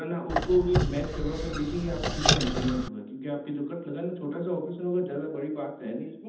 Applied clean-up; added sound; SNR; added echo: none; Squeak; -2 dB; reverberation time 0.8 s.